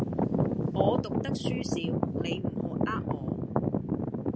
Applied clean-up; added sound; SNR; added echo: none; none; none; none.